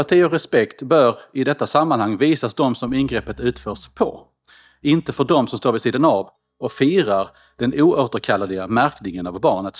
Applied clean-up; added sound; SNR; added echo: neural mask model DeepFilterNet 3.